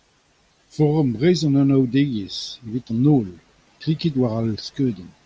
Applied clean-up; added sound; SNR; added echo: none; none; none; none.